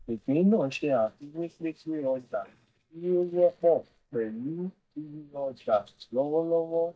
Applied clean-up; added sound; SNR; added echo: neural mask model DeepFilterNet 3.